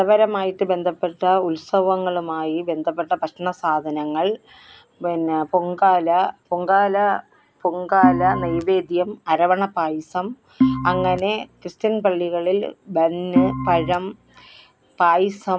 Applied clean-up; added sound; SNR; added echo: none; Organ; 2 dB; none.